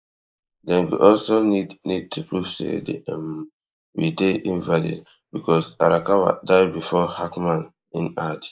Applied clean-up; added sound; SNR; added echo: neural mask model Resemble Enhance denoiser.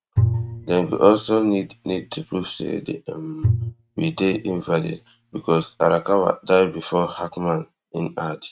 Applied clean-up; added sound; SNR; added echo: neural mask model RNNoise.